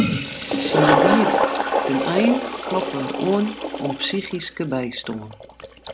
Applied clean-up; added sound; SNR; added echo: none; Toilet flush; -2 dB; none.